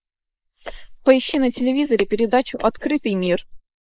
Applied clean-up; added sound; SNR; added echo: neural mask model Resemble Enhance denoiser.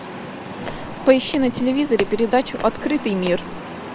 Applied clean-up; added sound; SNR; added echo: none; Walk, footsteps; 13 dB; none.